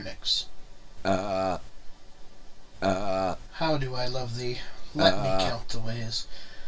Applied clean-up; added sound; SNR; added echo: none; Burping, eructation; -1 dB; reverberation time 0.2 s.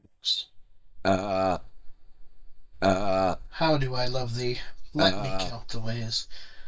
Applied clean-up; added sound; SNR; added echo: neural mask model DeepFilterNet 3.